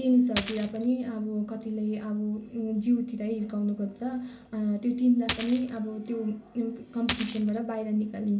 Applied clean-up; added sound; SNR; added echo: none; Coin (dropping); 7 dB; reverberation time 0.5 s.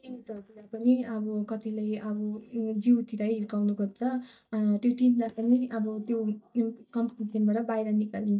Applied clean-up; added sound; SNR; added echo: neural mask model DeepFilterNet 3.